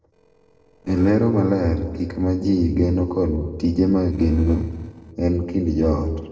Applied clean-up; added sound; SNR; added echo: neural separator model SepFormer DNS4.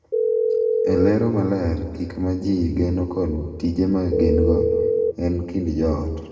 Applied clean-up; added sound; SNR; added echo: none; Telephone; -3 dB; reverberation time 1.6 s.